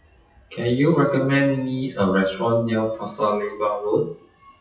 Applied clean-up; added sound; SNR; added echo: classical method WPE with log-MMSE.